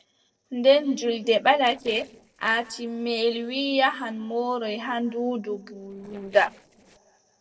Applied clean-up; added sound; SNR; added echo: neural separator model SepFormer DNS4.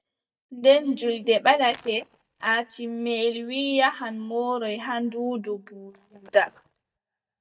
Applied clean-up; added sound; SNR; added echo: neural mask model DeepFilterNet 3.